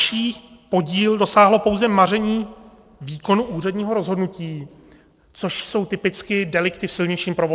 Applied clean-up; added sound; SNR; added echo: none; none; none; none.